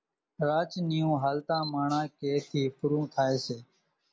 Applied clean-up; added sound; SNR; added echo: none; Camera; 18 dB; none.